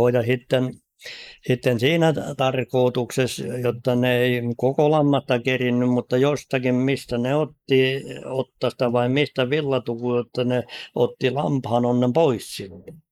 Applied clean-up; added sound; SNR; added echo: neural mask model Resemble Enhance denoiser.